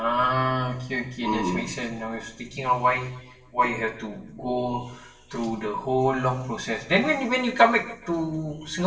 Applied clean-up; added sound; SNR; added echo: none; none; none; reverberation time 0.8 s.